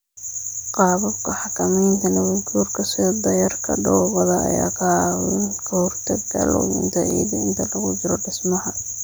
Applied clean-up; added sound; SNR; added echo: none; none; none; none.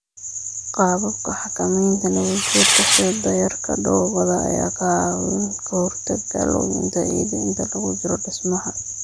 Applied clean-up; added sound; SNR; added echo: none; Fireworks; -2 dB; none.